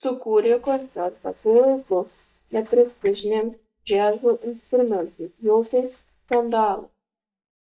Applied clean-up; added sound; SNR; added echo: neural mask model DeepFilterNet 3.